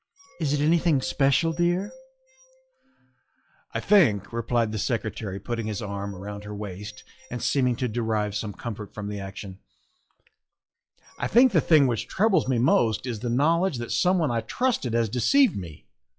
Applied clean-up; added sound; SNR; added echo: classical method log-MMSE.